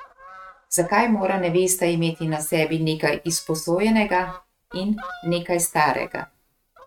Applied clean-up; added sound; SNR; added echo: neural mask model RNNoise.